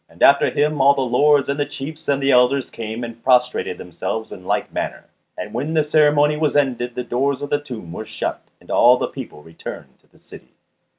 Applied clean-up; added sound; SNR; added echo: none; none; none; none.